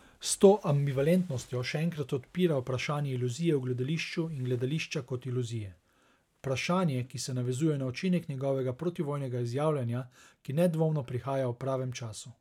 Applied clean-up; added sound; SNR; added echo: none; none; none; none.